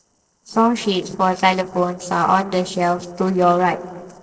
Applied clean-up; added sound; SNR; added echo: neural separator model SepFormer DNS4.